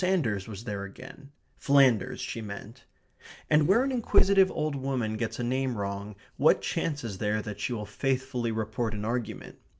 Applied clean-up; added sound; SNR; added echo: neural separator model SepFormer DNS4.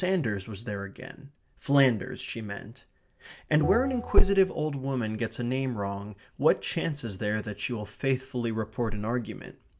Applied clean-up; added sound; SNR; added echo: none; Bell; 13 dB; none.